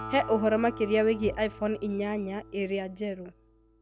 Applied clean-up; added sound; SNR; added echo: none; Bowed string instrument + Acoustic guitar; 14 dB; none.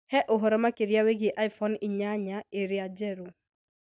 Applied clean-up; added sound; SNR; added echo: none; none; none; none.